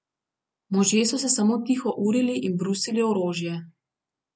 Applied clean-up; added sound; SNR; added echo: none; none; none; none.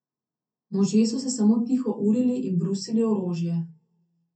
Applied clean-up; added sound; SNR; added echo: none; none; none; reverberation time 0.3 s.